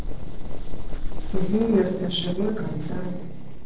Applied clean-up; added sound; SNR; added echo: neural separator model SepFormer DNS4.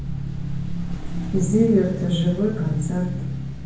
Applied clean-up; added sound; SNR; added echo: none; Motorcycle / Engine; 5 dB; reverberation time 0.9 s.